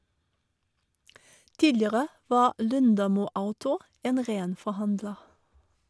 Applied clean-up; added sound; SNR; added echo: none; none; none; none.